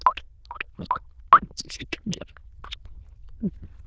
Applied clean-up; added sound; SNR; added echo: neural diffusion model UNIVERSE++.